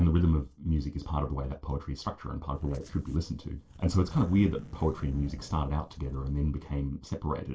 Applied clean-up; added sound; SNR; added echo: neural separator model SepFormer DNS4.